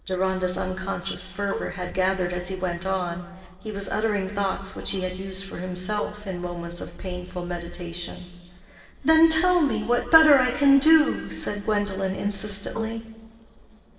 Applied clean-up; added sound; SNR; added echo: neural separator model SepFormer DNS4.